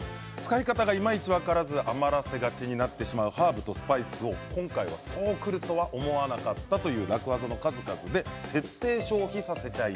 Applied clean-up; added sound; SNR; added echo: none; Rattle; 11 dB; none.